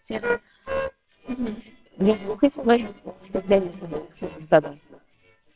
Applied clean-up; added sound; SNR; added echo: neural separator model SepFormer WHAMR!.